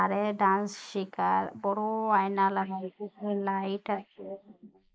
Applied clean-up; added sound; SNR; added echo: neural mask model Resemble Enhance denoiser.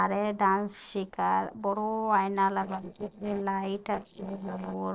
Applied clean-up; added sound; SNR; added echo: neural separator model SepFormer DNS4.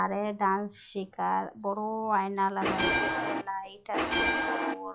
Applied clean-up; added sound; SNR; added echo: classical method log-MMSE.